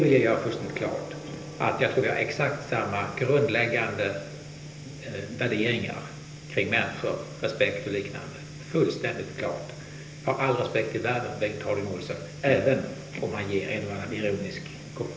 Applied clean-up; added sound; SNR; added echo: none; Gong; 19 dB; reverberation time 0.8 s.